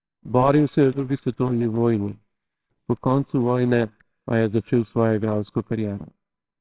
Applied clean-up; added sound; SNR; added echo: neural separator model SepFormer WHAMR!.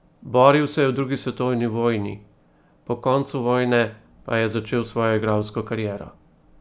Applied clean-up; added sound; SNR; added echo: none; none; none; none.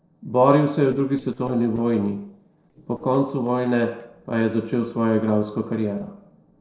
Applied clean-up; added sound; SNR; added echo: neural separator model SepFormer DNS4.